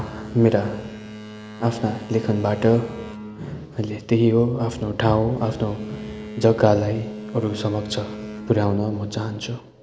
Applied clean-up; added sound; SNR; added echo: none; Boat, Water vehicle; 14 dB; none.